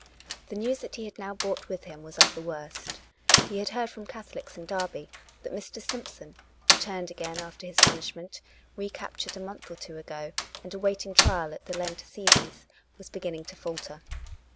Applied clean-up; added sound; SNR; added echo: none; Slam; -4 dB; none.